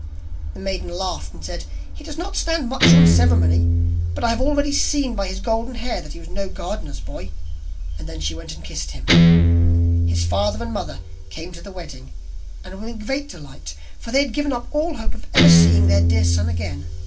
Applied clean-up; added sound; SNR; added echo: none; Guitar; -2 dB; reverberation time 0.2 s.